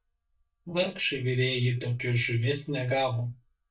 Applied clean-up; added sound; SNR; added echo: neural mask model DeepFilterNet 3.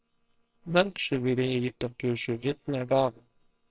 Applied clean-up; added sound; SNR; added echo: neural separator model SepFormer WHAMR!.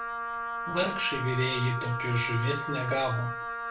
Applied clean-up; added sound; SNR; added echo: none; Wind instrument, woodwind instrument; 4 dB; reverberation time 0.3 s.